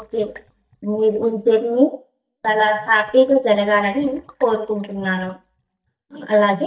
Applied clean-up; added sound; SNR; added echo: neural mask model DeepFilterNet 3.